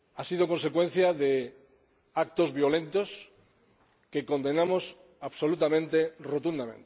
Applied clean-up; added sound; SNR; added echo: none; none; none; none.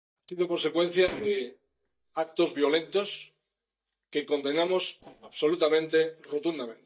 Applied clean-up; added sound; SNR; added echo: neural mask model DeepFilterNet 3.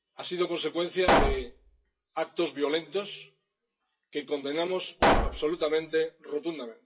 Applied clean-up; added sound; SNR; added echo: classical method WPE with log-MMSE.